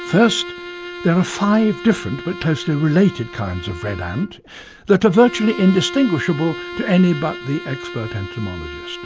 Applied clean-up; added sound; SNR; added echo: none; Bowed string instrument; 13 dB; none.